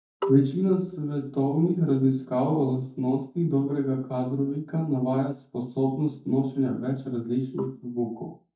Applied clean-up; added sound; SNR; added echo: neural mask model DeepFilterNet 3.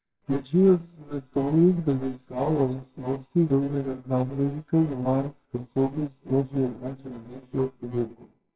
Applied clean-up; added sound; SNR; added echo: neural separator model SepFormer WHAMR!.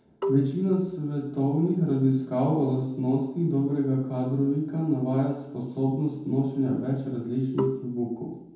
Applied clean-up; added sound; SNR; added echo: none; Marimba, xylophone; 7 dB; reverberation time 0.9 s.